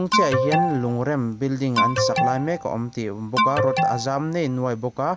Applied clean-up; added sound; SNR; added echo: none; Alarm; 0 dB; none.